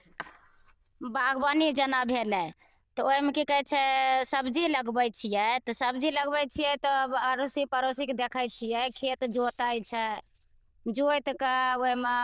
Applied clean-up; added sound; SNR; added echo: neural diffusion model UNIVERSE++.